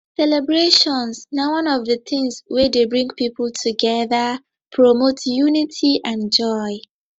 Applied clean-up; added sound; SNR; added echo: neural mask model DeepFilterNet 3.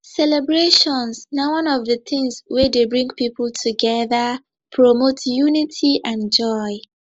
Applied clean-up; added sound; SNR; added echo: neural mask model Resemble Enhance denoiser.